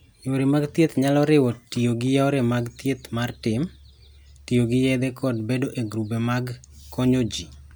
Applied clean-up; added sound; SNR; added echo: none; none; none; none.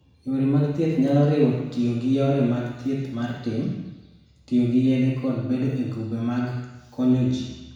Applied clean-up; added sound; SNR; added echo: none; none; none; reverberation time 1.1 s.